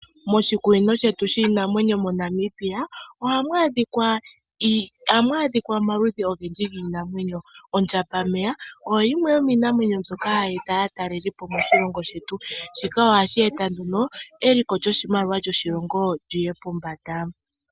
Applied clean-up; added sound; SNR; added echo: none; none; none; none.